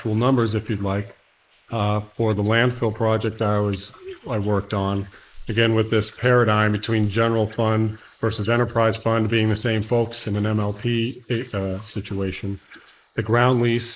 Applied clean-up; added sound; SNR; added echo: neural mask model Resemble Enhance denoiser.